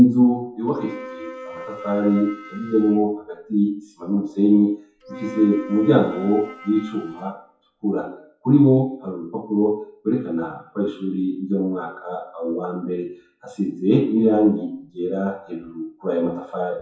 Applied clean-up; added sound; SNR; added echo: classical method WPE with log-MMSE.